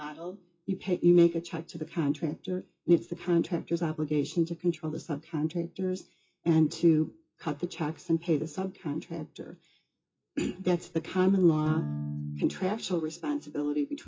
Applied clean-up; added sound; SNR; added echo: classical method WPE with log-MMSE.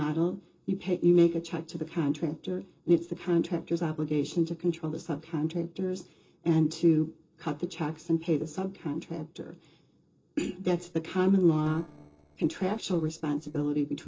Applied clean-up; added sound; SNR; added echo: neural separator model SepFormer DNS4.